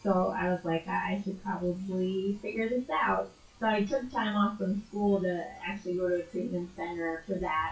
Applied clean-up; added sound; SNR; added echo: classical method WPE with log-MMSE.